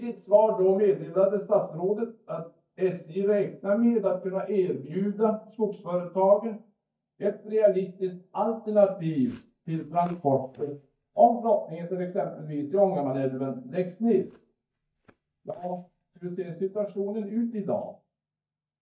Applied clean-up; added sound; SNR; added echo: neural mask model DeepFilterNet 3.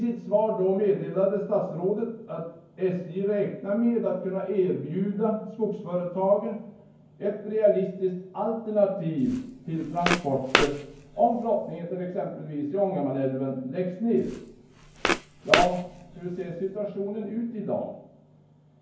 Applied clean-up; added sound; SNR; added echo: none; Walk, footsteps; 3 dB; reverberation time 0.9 s.